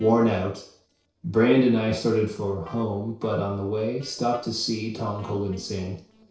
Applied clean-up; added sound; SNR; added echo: neural separator model SepFormer DNS4.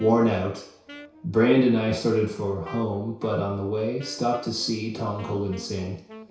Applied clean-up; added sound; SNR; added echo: none; Wind instrument, woodwind instrument; 20 dB; reverberation time 0.6 s.